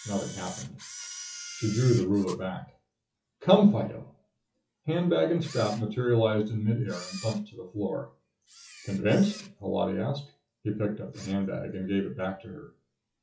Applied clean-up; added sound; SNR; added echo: classical method WPE with log-MMSE.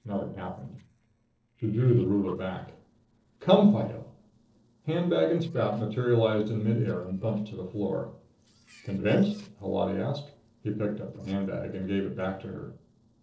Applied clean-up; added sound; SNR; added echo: neural separator model SepFormer DNS4.